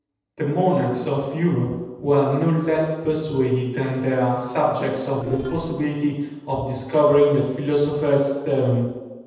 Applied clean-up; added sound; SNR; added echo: neural separator model SepFormer DNS4.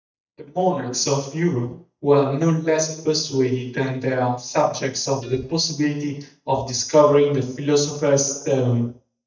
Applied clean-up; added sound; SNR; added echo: neural mask model DeepFilterNet 3.